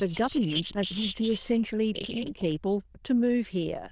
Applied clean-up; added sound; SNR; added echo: neural diffusion model UNIVERSE++.